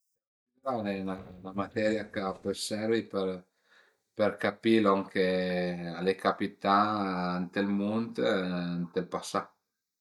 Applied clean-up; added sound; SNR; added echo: neural mask model DeepFilterNet 3.